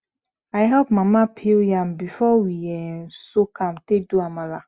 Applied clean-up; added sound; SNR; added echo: none; none; none; none.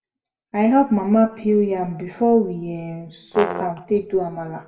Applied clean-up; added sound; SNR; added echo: none; Brass instrument; 9 dB; reverberation time 0.6 s.